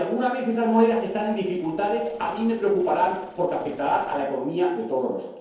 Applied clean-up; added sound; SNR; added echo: neural separator model SepFormer DNS4.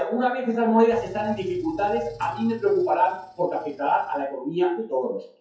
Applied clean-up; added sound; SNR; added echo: classical method WPE with log-MMSE.